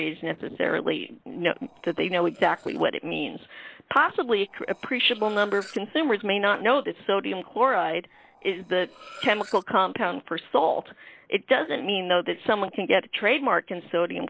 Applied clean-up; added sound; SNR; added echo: neural separator model SepFormer DNS4.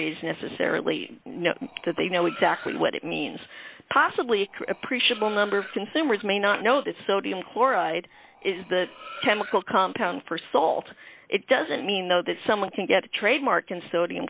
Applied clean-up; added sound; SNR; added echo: none; Cutlery, silverware; 17 dB; none.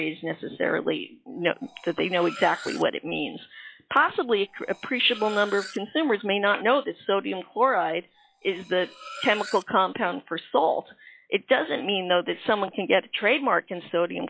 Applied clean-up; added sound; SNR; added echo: classical method log-MMSE.